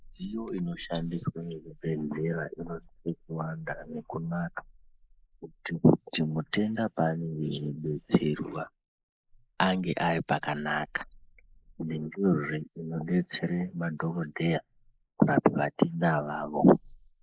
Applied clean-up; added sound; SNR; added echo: neural mask model Resemble Enhance denoiser.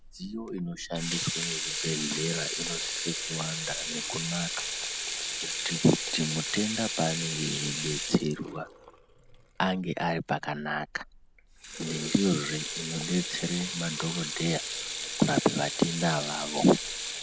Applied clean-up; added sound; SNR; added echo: none; Sink (filling or washing) / Water tap, faucet; 4 dB; none.